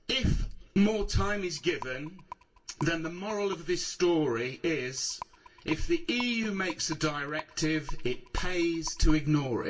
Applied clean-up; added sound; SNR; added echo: none; Rattle; 18 dB; reverberation time 0.2 s.